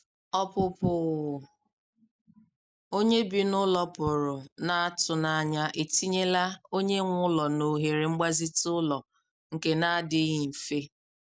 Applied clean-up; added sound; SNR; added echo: none; none; none; none.